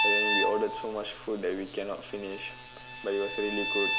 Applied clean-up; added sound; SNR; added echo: none; Bowed string instrument; -1 dB; none.